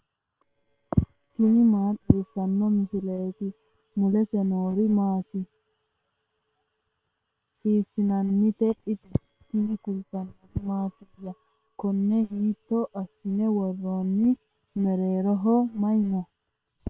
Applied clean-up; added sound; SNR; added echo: neural separator model SepFormer WHAM!.